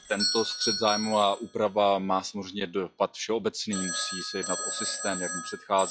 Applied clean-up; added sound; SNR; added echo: classical method log-MMSE.